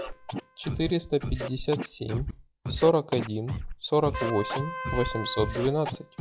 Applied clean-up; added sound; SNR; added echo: classical method log-MMSE.